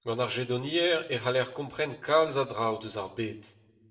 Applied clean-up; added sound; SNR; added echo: none; none; none; reverberation time 0.7 s.